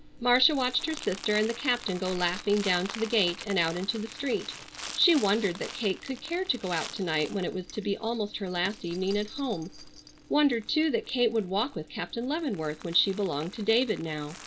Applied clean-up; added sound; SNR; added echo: none; Crumpling, crinkling; 15 dB; none.